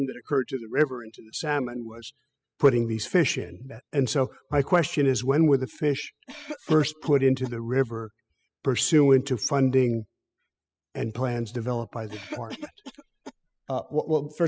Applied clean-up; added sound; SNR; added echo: classical method spectral subtraction.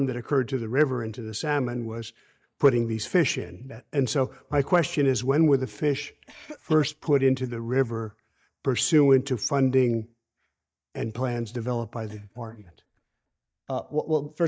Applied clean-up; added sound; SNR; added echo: neural mask model DeepFilterNet 3.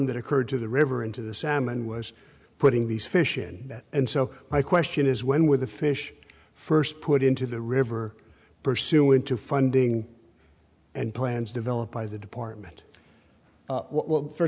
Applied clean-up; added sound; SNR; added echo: none; none; none; none.